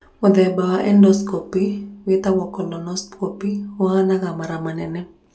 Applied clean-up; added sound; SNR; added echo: none; none; none; none.